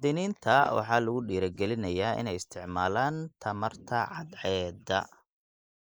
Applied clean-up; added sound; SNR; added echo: neural mask model Resemble Enhance denoiser.